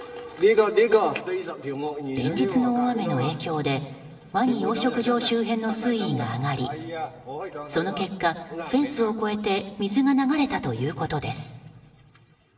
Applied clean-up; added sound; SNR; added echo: none; none; none; reverberation time 2.1 s.